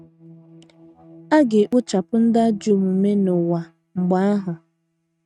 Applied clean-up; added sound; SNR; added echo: neural mask model RNNoise.